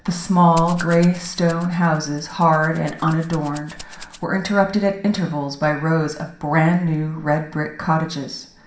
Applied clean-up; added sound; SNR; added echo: none; Rattle (instrument); 18 dB; reverberation time 0.5 s.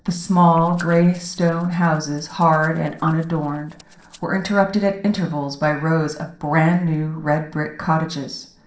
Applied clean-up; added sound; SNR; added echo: neural separator model SepFormer DNS4.